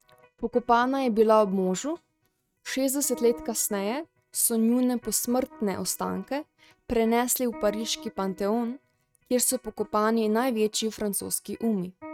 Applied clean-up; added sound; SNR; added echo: neural mask model RNNoise.